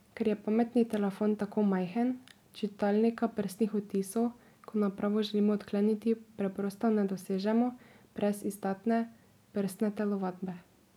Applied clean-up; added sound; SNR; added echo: none; none; none; none.